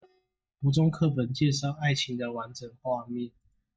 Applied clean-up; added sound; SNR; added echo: neural mask model DeepFilterNet 3.